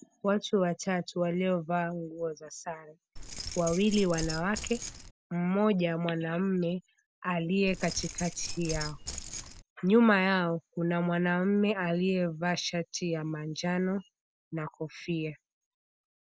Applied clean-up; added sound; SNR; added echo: none; Keys jangling; 8 dB; none.